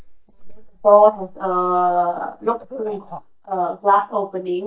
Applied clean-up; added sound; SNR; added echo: neural mask model DeepFilterNet 3.